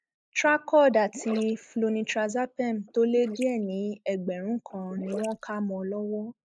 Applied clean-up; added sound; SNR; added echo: neural mask model Resemble Enhance denoiser.